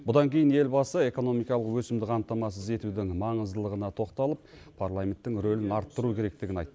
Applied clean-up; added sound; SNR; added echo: none; none; none; none.